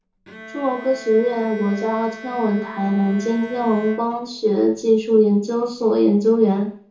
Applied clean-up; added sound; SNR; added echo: none; Bowed string instrument; 19 dB; reverberation time 0.7 s.